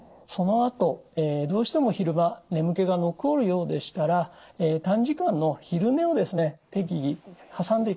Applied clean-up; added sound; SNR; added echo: neural mask model Resemble Enhance denoiser.